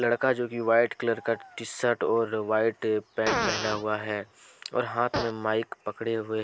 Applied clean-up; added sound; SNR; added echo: none; Fart; 10 dB; none.